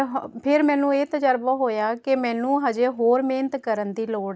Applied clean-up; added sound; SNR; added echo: none; none; none; none.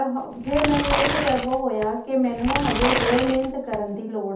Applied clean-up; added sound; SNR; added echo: none; Tearing; 3 dB; reverberation time 0.5 s.